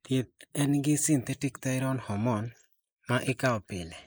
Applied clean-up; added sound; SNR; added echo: neural mask model Resemble Enhance denoiser.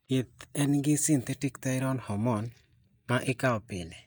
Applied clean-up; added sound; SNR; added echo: neural mask model DeepFilterNet 3.